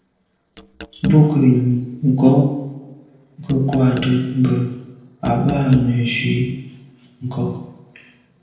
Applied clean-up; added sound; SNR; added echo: neural separator model SepFormer DNS4.